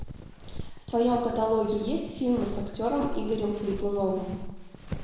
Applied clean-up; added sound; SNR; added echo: none; Walk, footsteps; 8 dB; reverberation time 1.0 s.